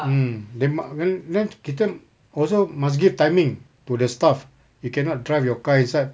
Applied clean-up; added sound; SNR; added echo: none; none; none; none.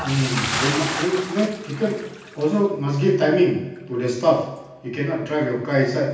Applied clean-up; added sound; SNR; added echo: none; Bathtub (filling or washing) / Splash, splatter; 10 dB; reverberation time 0.9 s.